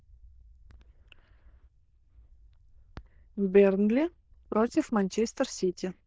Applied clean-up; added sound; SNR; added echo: neural diffusion model UNIVERSE++.